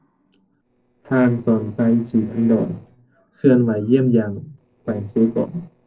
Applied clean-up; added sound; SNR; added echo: neural separator model SepFormer DNS4.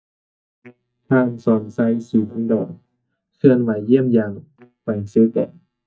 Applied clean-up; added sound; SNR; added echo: neural mask model DeepFilterNet 3.